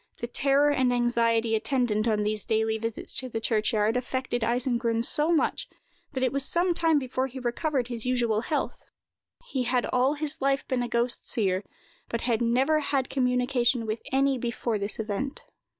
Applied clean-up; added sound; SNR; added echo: none; none; none; none.